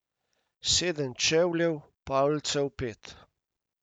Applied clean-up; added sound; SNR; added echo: none; none; none; none.